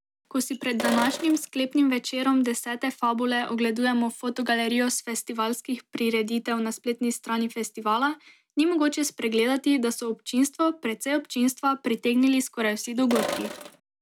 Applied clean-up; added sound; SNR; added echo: none; Sink (filling or washing); 7 dB; none.